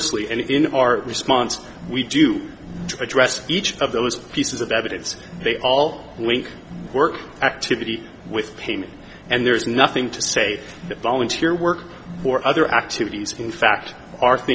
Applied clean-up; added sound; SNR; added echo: none; none; none; none.